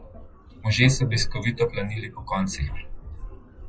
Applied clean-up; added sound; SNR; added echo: classical method WPE with log-MMSE.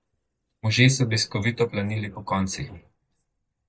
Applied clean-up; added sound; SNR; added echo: neural mask model DeepFilterNet 3.